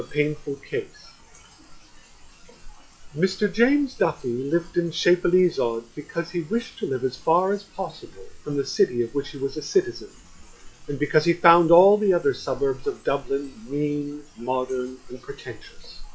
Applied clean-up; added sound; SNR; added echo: classical method log-MMSE.